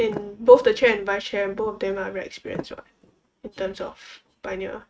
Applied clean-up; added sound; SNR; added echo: neural mask model RNNoise.